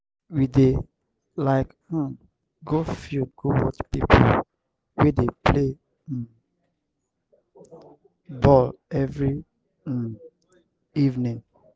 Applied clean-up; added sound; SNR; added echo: none; none; none; none.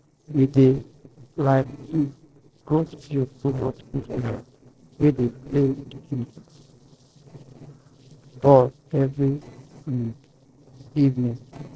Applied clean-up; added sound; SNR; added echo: neural separator model SepFormer DNS4.